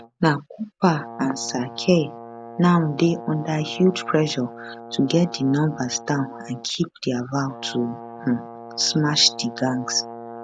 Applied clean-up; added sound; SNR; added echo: none; Brass instrument; 15 dB; none.